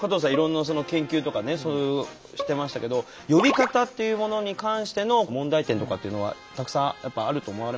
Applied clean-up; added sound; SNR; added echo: none; Bowed string instrument; 15 dB; none.